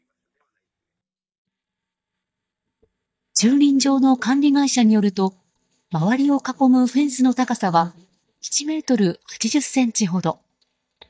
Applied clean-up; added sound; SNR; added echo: neural mask model DeepFilterNet 3.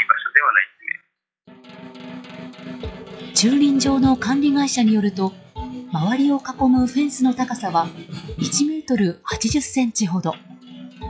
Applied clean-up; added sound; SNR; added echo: classical method log-MMSE.